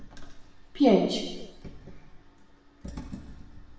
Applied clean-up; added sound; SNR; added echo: none; none; none; reverberation time 0.9 s.